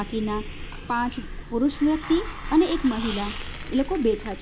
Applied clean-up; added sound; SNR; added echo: none; Hiss; 9 dB; none.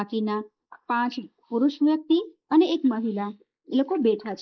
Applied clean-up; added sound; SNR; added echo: neural mask model Resemble Enhance denoiser.